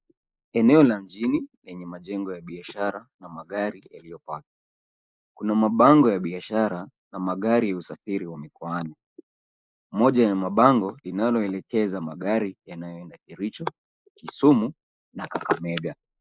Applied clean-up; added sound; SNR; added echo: neural mask model Resemble Enhance denoiser.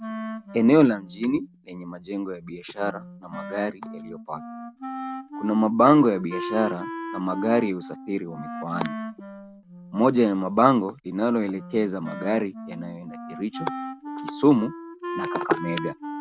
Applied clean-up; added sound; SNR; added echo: none; Wind instrument, woodwind instrument; 11 dB; none.